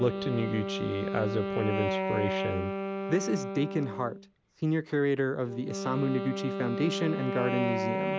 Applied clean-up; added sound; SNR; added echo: none; Wind instrument, woodwind instrument; 3 dB; none.